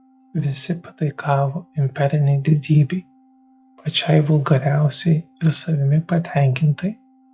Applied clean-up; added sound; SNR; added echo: classical method log-MMSE.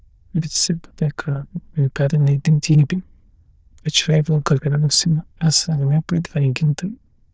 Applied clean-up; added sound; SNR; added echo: neural diffusion model UNIVERSE++.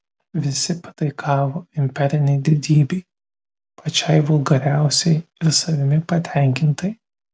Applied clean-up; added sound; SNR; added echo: none; none; none; none.